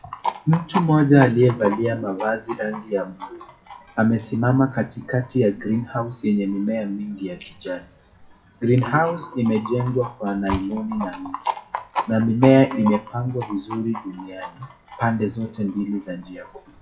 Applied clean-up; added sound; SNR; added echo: classical method WPE with log-MMSE.